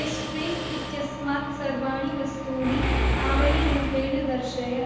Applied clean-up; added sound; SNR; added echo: none; Mechanisms; 0 dB; reverberation time 1.2 s.